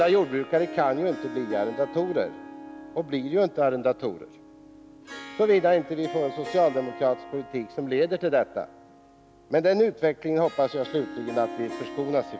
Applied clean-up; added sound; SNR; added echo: none; Harp; 14 dB; none.